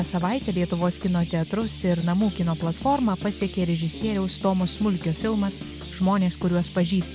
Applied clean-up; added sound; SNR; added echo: none; Piano + Chirp, tweet; 19 dB; none.